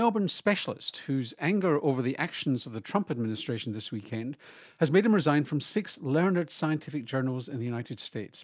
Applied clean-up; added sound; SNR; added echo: none; none; none; none.